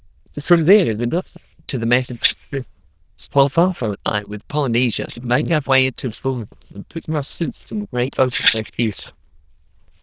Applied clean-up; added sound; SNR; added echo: neural diffusion model UNIVERSE++.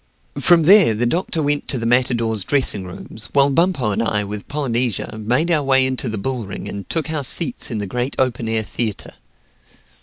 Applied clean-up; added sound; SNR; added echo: none; none; none; none.